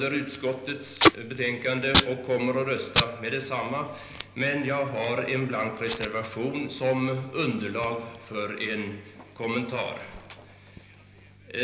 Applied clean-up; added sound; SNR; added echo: none; Packing tape, duct tape; 1 dB; reverberation time 1.0 s.